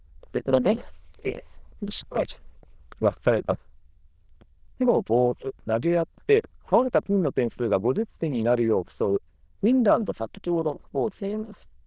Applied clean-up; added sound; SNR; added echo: neural diffusion model UNIVERSE++.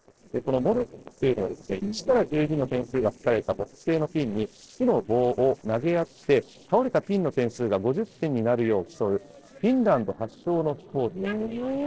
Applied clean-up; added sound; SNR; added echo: neural separator model SepFormer DNS4.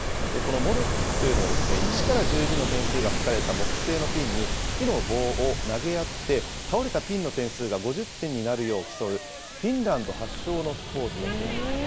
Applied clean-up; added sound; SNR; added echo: none; Ocean; -1 dB; none.